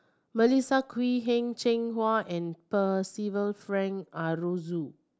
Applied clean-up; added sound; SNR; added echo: none; none; none; none.